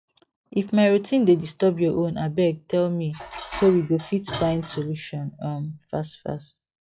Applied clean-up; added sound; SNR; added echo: classical method log-MMSE.